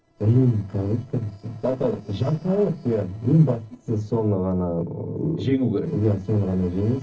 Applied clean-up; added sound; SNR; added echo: neural separator model SepFormer DNS4.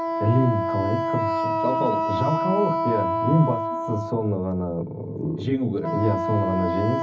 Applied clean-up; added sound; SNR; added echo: none; Wind instrument, woodwind instrument; 1 dB; reverberation time 0.4 s.